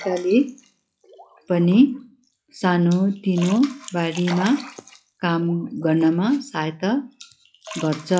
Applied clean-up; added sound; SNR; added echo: classical method log-MMSE.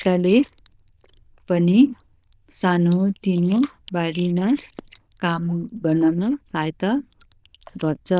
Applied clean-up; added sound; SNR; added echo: neural diffusion model UNIVERSE++.